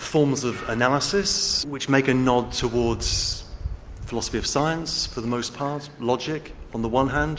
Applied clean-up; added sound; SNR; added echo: none; none; none; none.